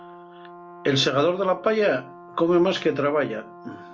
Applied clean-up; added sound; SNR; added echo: none; Brass instrument; 19 dB; none.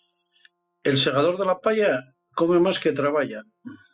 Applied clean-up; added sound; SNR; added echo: classical method spectral subtraction.